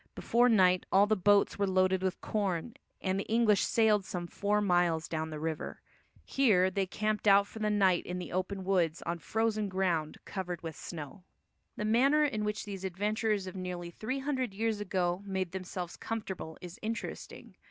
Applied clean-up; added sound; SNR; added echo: none; none; none; none.